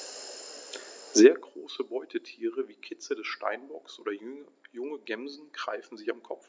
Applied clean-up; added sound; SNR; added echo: none; none; none; none.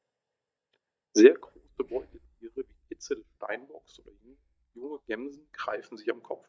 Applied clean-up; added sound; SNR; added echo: neural mask model DeepFilterNet 3.